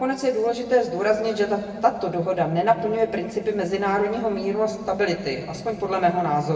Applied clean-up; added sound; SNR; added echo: none; none; none; reverberation time 1.8 s.